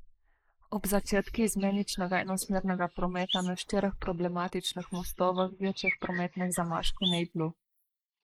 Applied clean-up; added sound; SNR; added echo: neural mask model Resemble Enhance denoiser.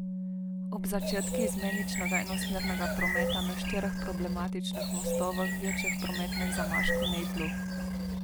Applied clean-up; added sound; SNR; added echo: none; Organ + Bird; -5 dB; none.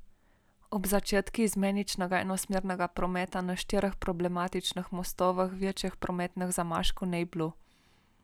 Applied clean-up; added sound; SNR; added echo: none; none; none; none.